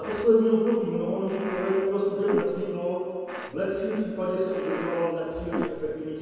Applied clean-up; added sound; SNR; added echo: none; Fart; 12 dB; reverberation time 2.2 s.